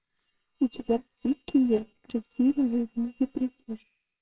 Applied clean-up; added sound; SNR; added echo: neural separator model SepFormer WHAMR!.